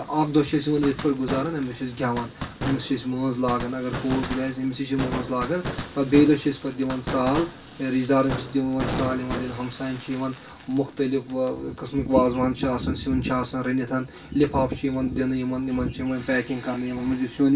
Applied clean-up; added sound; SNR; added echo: none; Fireworks; 11 dB; reverberation time 0.2 s.